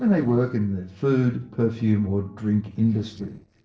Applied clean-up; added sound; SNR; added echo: neural separator model SepFormer DNS4.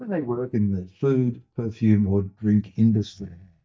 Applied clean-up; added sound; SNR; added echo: neural mask model DeepFilterNet 3.